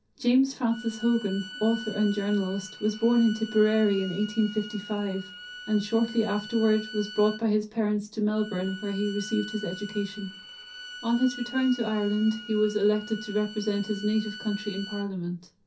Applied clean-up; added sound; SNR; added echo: none; Bowed string instrument; 15 dB; reverberation time 0.3 s.